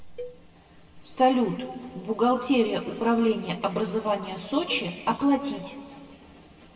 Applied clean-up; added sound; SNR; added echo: none; Cowbell; 20 dB; reverberation time 2.0 s.